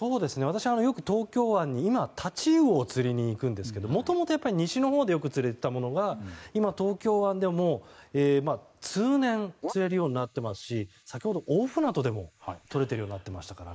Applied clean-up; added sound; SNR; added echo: neural mask model Resemble Enhance denoiser.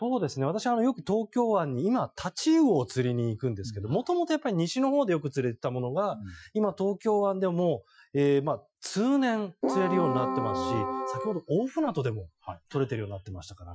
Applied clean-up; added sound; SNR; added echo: classical method Wiener filter.